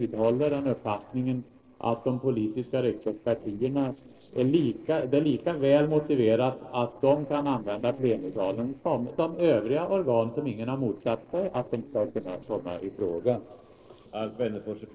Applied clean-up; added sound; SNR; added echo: neural separator model SepFormer DNS4.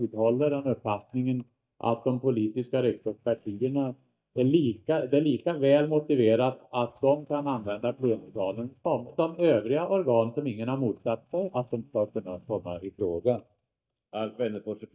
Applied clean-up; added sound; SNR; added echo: neural mask model DeepFilterNet 3.